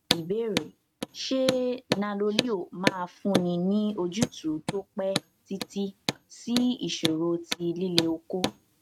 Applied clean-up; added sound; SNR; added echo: neural mask model RNNoise.